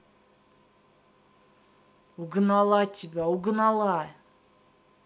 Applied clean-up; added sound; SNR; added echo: none; none; none; none.